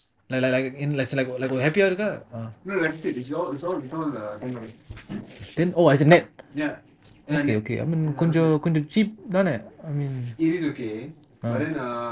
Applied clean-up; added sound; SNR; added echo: neural separator model SepFormer DNS4.